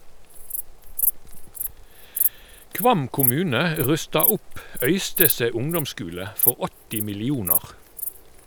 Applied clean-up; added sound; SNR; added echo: none; Insect; 1 dB; none.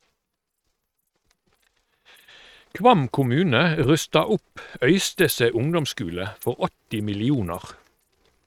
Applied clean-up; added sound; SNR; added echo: neural mask model RNNoise.